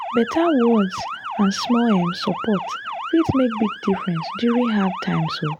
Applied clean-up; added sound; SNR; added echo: none; Motor vehicle (road) / Siren; 9 dB; none.